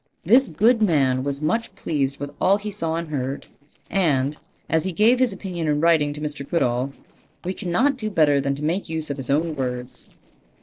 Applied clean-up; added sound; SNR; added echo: neural separator model SepFormer DNS4.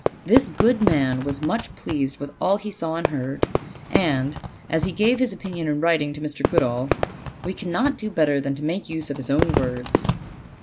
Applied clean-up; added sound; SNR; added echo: none; Fireworks; 4 dB; none.